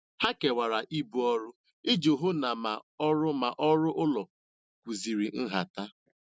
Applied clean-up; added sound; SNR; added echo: none; none; none; none.